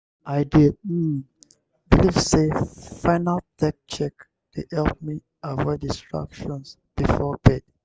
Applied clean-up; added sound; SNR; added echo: none; none; none; none.